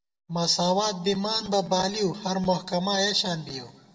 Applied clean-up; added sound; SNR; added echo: none; none; none; reverberation time 1.2 s.